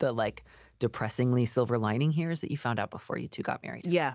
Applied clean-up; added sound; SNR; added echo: none; none; none; none.